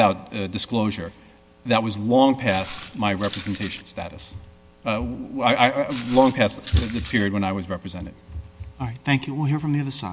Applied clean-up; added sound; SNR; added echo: none; Walk, footsteps; 12 dB; none.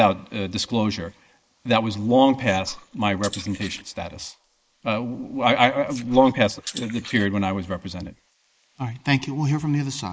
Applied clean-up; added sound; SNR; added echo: neural mask model Resemble Enhance denoiser.